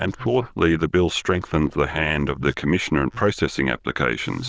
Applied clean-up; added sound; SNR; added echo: neural diffusion model UNIVERSE++.